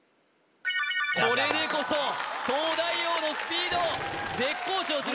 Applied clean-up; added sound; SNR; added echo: none; Dog; 11 dB; none.